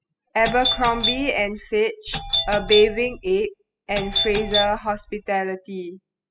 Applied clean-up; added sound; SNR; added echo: classical method spectral subtraction.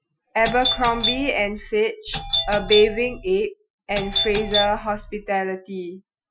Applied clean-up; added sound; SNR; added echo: classical method Wiener filter.